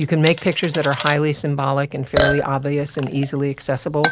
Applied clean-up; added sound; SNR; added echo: none; Chink, clink / Liquid; 7 dB; none.